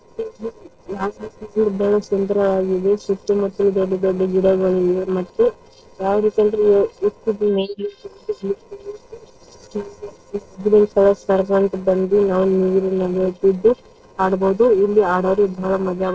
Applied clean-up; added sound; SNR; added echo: neural separator model SepFormer DNS4.